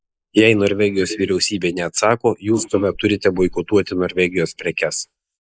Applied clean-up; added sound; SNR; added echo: neural mask model Resemble Enhance denoiser.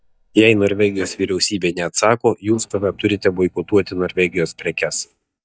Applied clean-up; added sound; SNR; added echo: neural mask model DeepFilterNet 3.